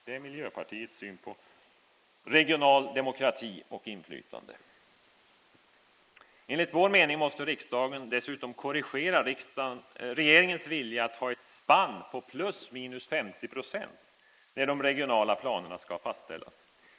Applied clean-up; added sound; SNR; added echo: neural mask model Resemble Enhance denoiser.